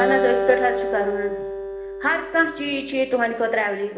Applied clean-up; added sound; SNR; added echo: none; Acoustic guitar; 3 dB; reverberation time 1.0 s.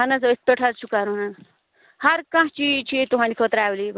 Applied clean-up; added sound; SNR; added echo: none; none; none; none.